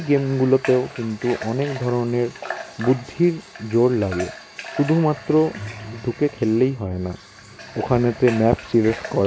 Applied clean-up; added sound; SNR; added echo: none; Water tap, faucet / Water; 15 dB; none.